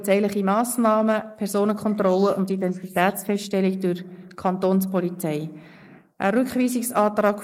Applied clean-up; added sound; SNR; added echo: neural mask model Resemble Enhance denoiser.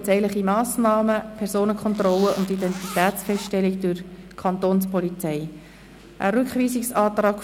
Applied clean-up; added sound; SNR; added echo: none; Zipper (clothing); 16 dB; none.